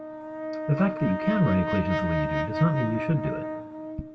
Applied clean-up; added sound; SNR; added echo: none; Brass instrument; 4 dB; reverberation time 1.5 s.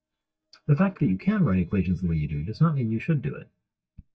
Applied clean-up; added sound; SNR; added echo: neural mask model DeepFilterNet 3.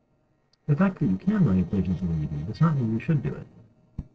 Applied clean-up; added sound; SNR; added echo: neural separator model SepFormer DNS4.